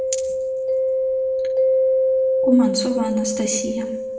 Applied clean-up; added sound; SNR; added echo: none; Mallet percussion; -4 dB; reverberation time 0.8 s.